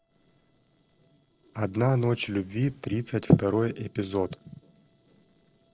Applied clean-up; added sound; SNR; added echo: neural separator model SepFormer DNS4.